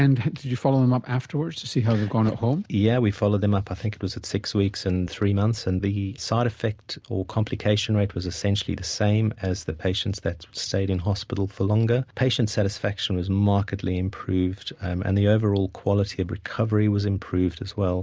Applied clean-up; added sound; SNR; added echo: none; none; none; none.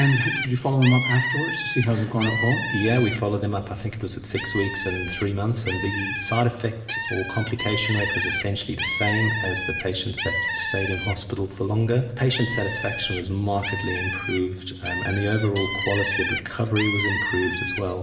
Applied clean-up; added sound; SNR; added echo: none; Bird; 5 dB; reverberation time 2.7 s.